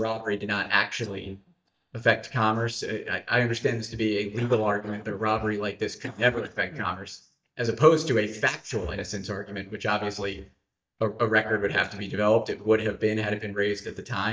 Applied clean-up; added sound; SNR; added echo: neural mask model DeepFilterNet 3.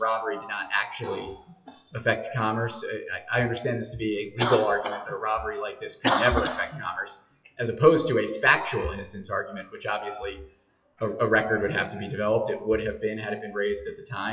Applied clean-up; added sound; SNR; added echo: classical method WPE with log-MMSE.